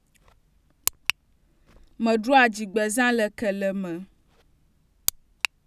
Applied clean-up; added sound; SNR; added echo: none; none; none; none.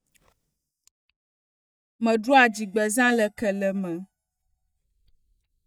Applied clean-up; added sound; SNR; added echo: neural mask model DeepFilterNet 3.